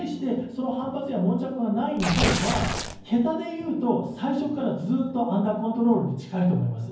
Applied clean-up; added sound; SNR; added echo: none; Tearing; 2 dB; reverberation time 0.9 s.